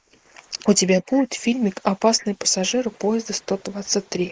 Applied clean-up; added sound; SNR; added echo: neural mask model Resemble Enhance denoiser.